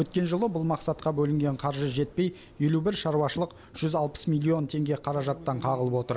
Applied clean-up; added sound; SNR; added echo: none; none; none; none.